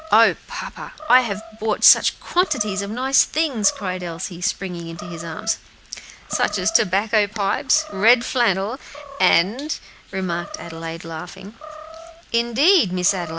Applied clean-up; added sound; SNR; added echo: none; Animal; 17 dB; none.